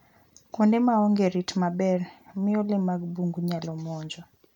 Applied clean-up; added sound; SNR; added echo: none; none; none; none.